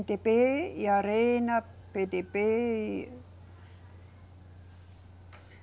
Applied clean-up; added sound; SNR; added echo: none; none; none; none.